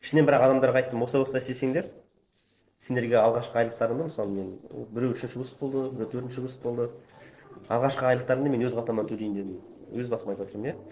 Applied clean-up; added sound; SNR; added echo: neural separator model SepFormer DNS4.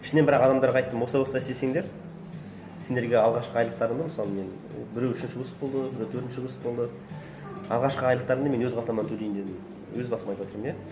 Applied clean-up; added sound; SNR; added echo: none; Tambourine; 19 dB; none.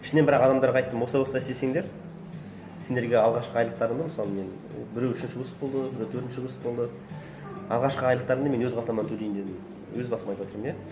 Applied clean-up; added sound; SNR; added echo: none; none; none; none.